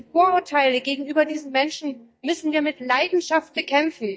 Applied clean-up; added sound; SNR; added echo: neural mask model DeepFilterNet 3.